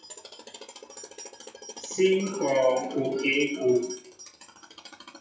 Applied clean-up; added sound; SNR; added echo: classical method WPE with log-MMSE.